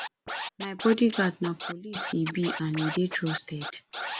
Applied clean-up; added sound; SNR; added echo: none; Scratching (performance technique); 10 dB; none.